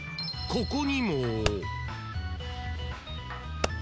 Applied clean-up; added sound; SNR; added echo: none; Fireworks; 9 dB; none.